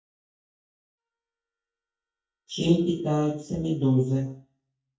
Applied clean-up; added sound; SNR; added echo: neural mask model DeepFilterNet 3.